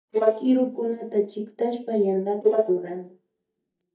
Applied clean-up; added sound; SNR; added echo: neural mask model DeepFilterNet 3.